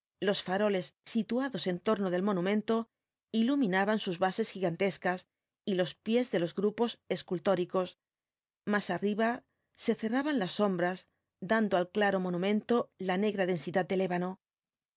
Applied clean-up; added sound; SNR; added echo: none; none; none; none.